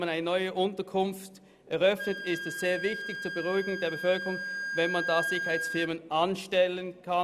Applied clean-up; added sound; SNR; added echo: none; Wind instrument, woodwind instrument; 7 dB; none.